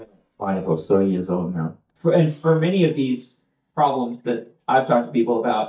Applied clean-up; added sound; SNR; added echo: neural mask model DeepFilterNet 3.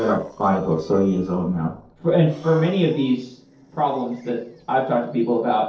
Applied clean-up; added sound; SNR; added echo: neural separator model SepFormer DNS4.